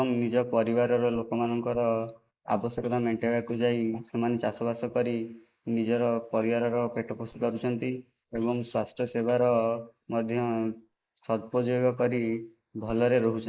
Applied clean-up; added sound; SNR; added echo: neural mask model Resemble Enhance denoiser.